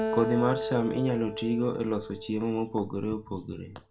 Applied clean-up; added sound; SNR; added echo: none; Acoustic guitar; 7 dB; reverberation time 0.2 s.